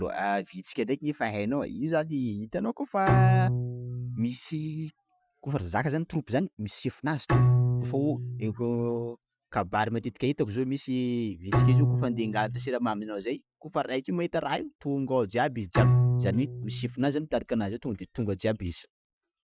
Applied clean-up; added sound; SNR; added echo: classical method Wiener filter.